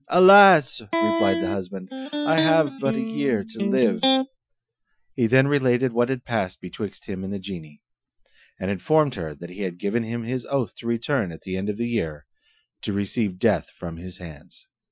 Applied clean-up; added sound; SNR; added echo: classical method Wiener filter.